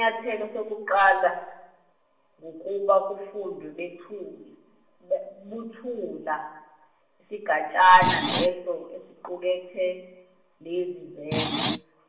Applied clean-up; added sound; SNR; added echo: none; Screech; 2 dB; reverberation time 0.9 s.